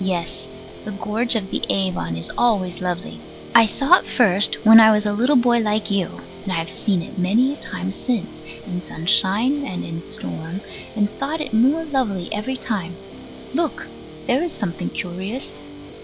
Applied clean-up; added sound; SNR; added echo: none; Guitar; 16 dB; none.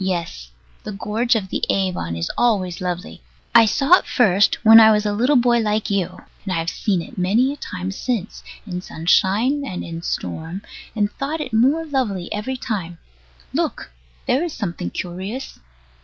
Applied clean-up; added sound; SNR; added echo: none; none; none; none.